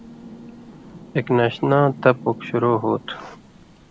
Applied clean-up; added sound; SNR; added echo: none; Rain + Telephone; 19 dB; none.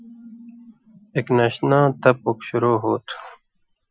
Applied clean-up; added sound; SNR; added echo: classical method Wiener filter.